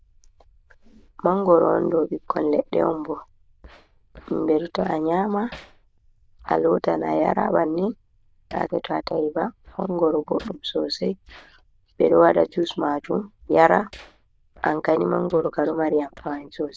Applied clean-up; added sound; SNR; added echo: neural diffusion model UNIVERSE++.